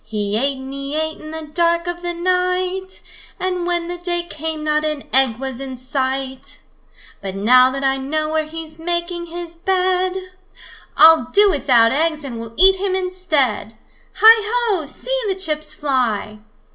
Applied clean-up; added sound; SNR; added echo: none; none; none; reverberation time 0.3 s.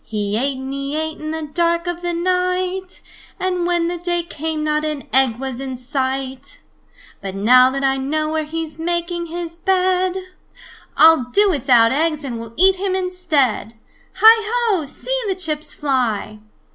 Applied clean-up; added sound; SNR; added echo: none; none; none; none.